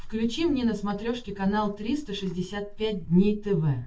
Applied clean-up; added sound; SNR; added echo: none; Livestock, farm animals, working animals; 14 dB; reverberation time 0.2 s.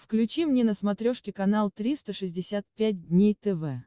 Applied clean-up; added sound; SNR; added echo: none; none; none; none.